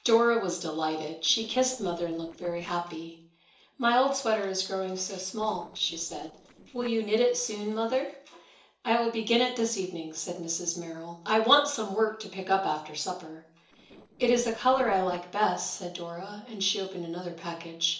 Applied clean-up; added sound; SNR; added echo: neural separator model SepFormer DNS4.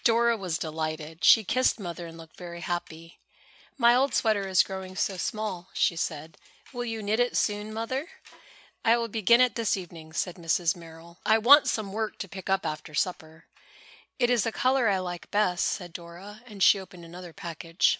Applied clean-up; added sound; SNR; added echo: none; none; none; none.